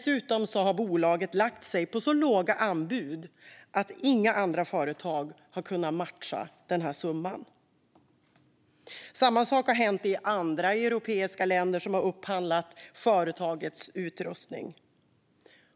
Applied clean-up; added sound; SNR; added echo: none; none; none; none.